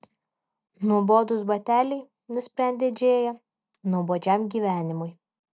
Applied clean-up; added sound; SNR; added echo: none; none; none; none.